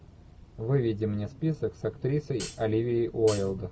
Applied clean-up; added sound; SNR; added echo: none; Hi-hat; 13 dB; none.